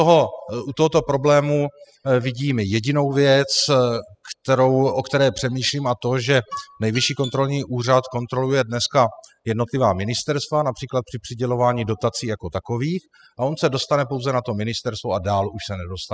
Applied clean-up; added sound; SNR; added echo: classical method spectral subtraction.